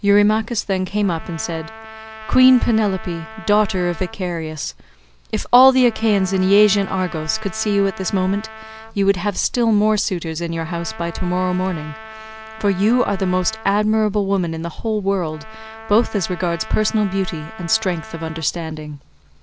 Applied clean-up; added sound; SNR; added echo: none; Trumpet; 18 dB; none.